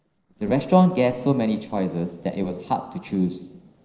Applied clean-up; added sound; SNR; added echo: neural separator model SepFormer DNS4.